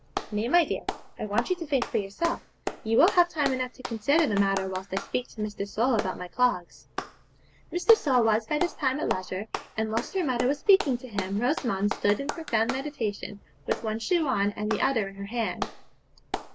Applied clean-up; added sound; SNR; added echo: none; Clapping; 10 dB; none.